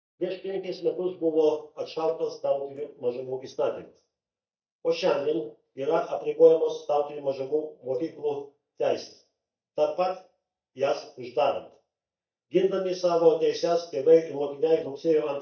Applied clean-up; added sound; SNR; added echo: neural mask model DeepFilterNet 3.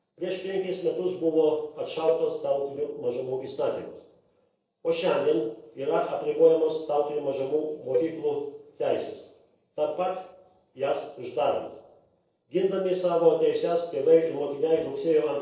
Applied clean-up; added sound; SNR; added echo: neural separator model SepFormer DNS4.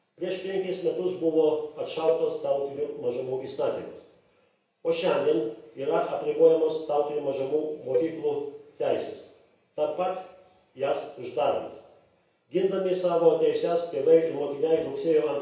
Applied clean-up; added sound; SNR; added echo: none; Cowbell; 8 dB; reverberation time 0.7 s.